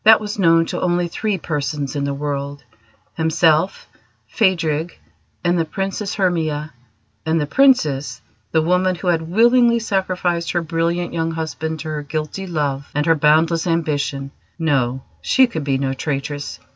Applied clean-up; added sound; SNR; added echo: none; none; none; none.